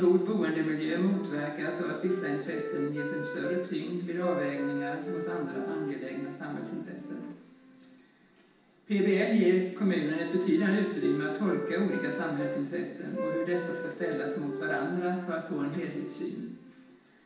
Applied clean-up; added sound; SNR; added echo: none; Wind instrument, woodwind instrument; 9 dB; reverberation time 0.9 s.